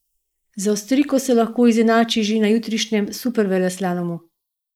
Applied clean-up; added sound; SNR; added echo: neural mask model Resemble Enhance denoiser.